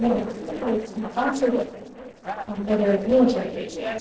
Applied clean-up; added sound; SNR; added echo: neural separator model SepFormer DNS4.